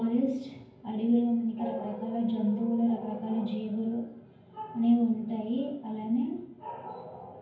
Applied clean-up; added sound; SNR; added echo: none; none; none; reverberation time 0.9 s.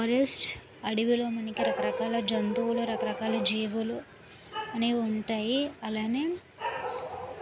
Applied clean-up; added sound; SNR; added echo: none; none; none; none.